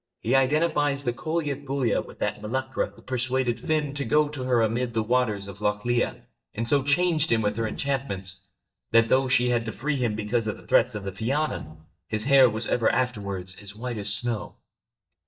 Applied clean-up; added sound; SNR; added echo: neural mask model DeepFilterNet 3.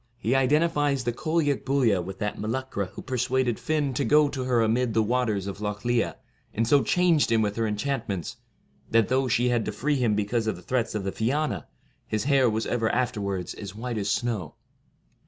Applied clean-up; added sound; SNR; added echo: none; none; none; none.